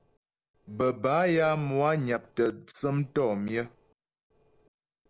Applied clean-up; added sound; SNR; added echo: neural separator model SepFormer DNS4.